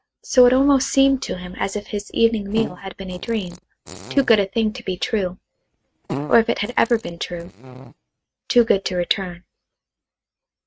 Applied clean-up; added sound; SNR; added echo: neural mask model RNNoise.